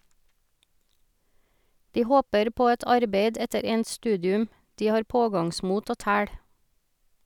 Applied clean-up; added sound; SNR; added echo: none; none; none; none.